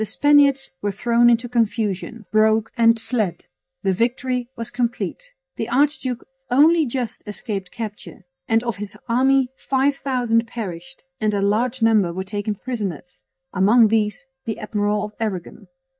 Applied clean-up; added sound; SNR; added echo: neural mask model DeepFilterNet 3.